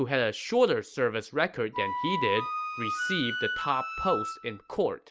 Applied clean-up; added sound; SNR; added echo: none; Wind instrument, woodwind instrument; 5 dB; none.